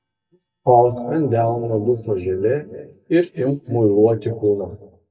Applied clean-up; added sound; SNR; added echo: neural mask model DeepFilterNet 3.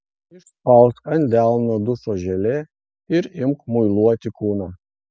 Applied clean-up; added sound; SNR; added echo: none; none; none; none.